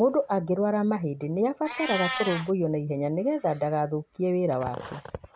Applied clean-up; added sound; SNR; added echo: none; Meow; 13 dB; none.